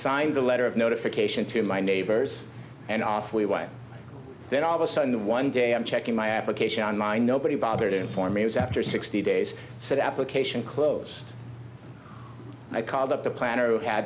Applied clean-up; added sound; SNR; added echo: none; none; none; none.